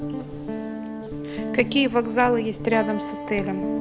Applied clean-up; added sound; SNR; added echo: none; Guitar; 5 dB; none.